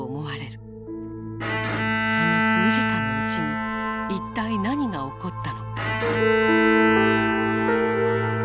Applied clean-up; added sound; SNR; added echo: none; Bowed string instrument; 0 dB; none.